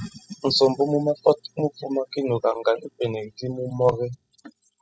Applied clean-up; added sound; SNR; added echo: classical method spectral subtraction.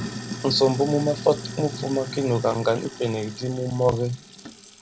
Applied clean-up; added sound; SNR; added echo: none; Sink (filling or washing); 11 dB; none.